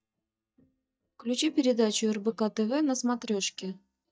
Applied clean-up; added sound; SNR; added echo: neural mask model DeepFilterNet 3.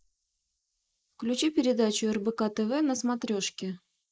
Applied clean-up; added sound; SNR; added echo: neural mask model Resemble Enhance denoiser.